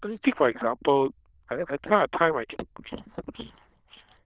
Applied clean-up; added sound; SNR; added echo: neural diffusion model UNIVERSE++.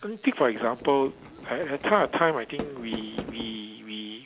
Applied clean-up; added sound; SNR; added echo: none; Fireworks; 13 dB; none.